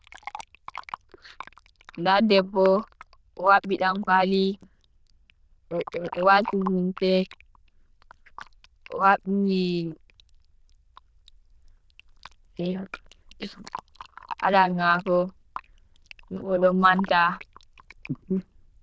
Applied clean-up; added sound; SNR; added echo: neural diffusion model UNIVERSE++.